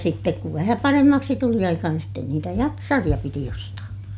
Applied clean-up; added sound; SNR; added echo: none; none; none; none.